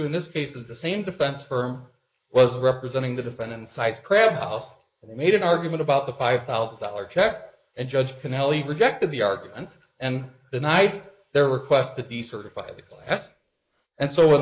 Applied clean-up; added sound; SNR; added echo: neural mask model Resemble Enhance denoiser.